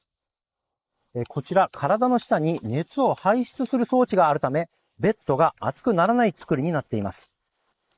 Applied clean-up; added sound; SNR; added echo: neural mask model Resemble Enhance denoiser.